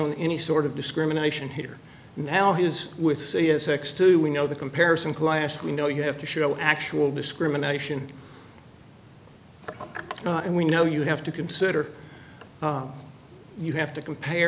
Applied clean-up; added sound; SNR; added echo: none; none; none; none.